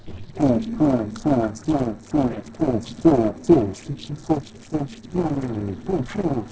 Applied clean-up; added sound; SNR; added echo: neural separator model SepFormer DNS4.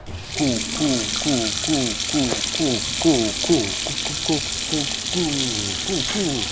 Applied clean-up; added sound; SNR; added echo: none; Sink (filling or washing); 1 dB; none.